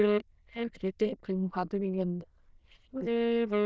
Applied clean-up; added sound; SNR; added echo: neural diffusion model UNIVERSE++.